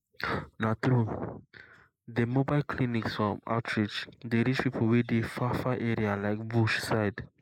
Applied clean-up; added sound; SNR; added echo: neural mask model Resemble Enhance denoiser.